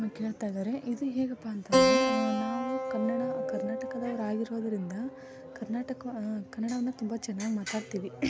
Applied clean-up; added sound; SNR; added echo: none; Keyboard (musical); 0 dB; none.